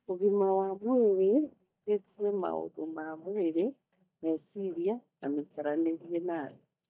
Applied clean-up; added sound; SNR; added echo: neural mask model DeepFilterNet 3.